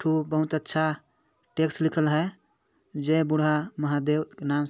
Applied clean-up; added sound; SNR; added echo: none; none; none; none.